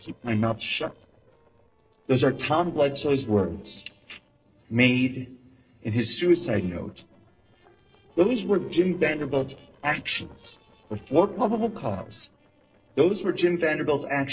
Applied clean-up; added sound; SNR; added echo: neural separator model SepFormer DNS4.